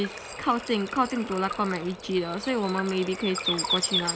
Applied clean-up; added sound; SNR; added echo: none; Water / Bird; 5 dB; none.